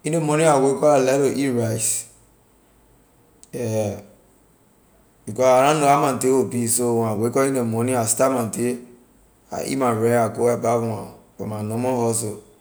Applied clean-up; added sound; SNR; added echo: none; none; none; none.